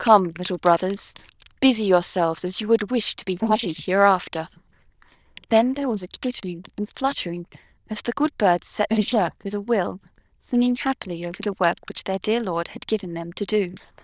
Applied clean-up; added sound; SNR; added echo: neural diffusion model UNIVERSE++.